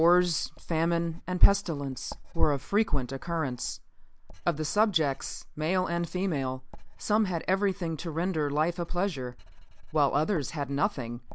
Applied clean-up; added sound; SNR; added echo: none; Writing; 17 dB; none.